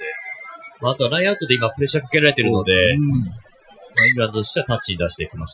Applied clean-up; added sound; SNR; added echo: classical method Wiener filter.